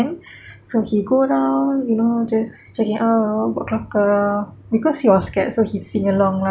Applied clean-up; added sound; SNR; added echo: none; none; none; none.